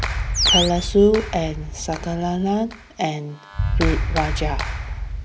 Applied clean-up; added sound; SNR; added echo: none; Animal + Clapping; 1 dB; none.